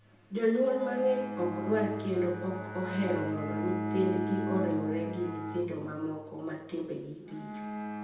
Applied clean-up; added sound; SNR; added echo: none; Bowed string instrument; 5 dB; reverberation time 0.9 s.